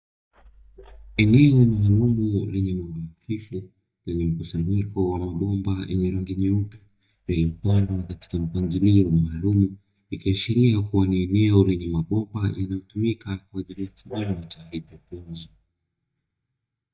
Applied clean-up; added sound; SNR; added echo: neural mask model DeepFilterNet 3.